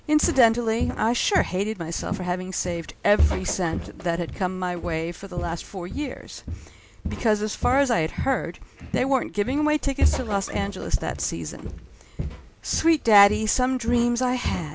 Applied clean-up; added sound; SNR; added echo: none; Walk, footsteps; 7 dB; none.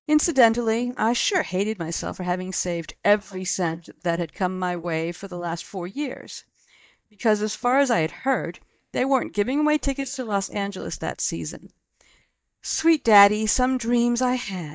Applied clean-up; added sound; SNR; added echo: neural mask model DeepFilterNet 3.